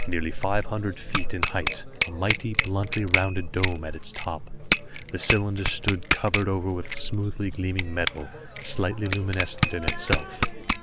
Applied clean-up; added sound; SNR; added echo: none; Bicycle bell; -1 dB; none.